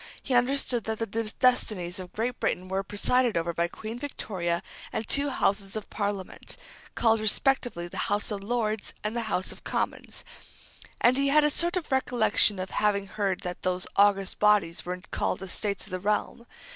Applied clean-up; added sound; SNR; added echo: none; none; none; none.